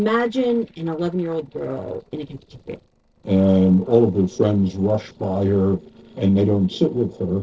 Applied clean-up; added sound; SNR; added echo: neural separator model SepFormer DNS4.